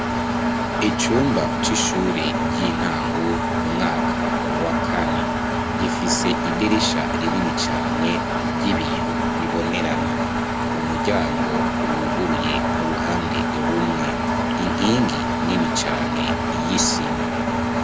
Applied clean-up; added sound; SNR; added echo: none; Engine; -5 dB; none.